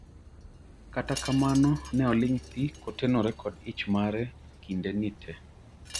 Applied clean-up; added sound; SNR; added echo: none; Wind chime + Car passing by / Idling / Accelerating, revving, vroom; 15 dB; none.